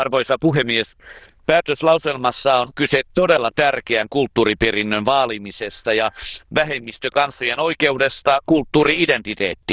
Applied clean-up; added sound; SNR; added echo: neural diffusion model UNIVERSE++.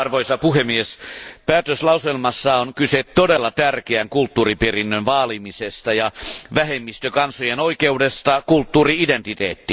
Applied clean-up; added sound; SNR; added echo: none; none; none; none.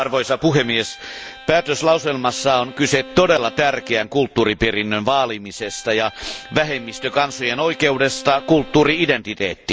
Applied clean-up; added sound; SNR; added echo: none; Bowed string instrument; 19 dB; none.